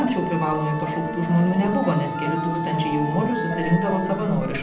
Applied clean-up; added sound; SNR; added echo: none; Musical instrument; 4 dB; reverberation time 0.6 s.